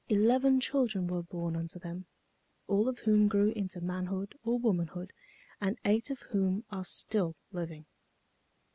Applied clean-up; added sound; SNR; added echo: none; none; none; none.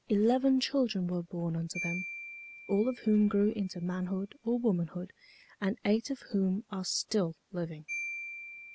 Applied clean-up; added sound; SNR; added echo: none; Marimba, xylophone; 15 dB; none.